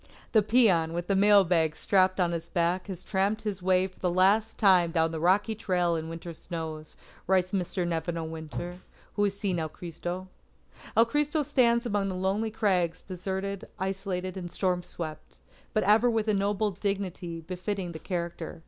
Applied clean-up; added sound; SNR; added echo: none; none; none; none.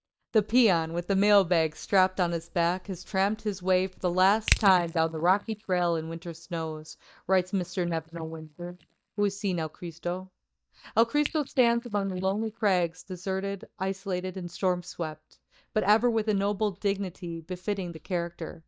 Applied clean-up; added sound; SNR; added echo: neural mask model DeepFilterNet 3.